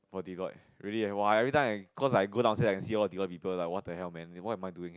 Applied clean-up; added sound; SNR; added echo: none; none; none; none.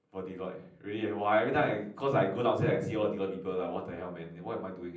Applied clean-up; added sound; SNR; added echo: none; none; none; reverberation time 0.6 s.